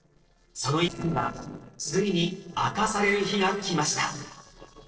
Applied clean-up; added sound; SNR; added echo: neural separator model SepFormer DNS4.